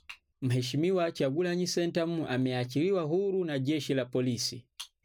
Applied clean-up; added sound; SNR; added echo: none; none; none; none.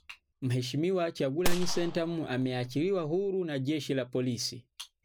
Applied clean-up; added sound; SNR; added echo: none; Gunshot, gunfire; 0 dB; none.